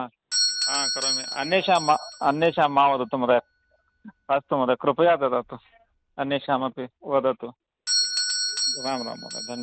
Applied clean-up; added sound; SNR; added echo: none; Doorbell; 6 dB; none.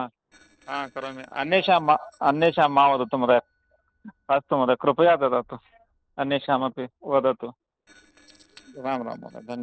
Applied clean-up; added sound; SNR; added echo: neural separator model SepFormer DNS4.